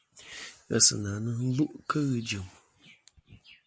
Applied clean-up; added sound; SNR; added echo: none; none; none; none.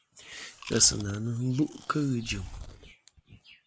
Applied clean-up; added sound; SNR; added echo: none; Chewing, mastication; 13 dB; none.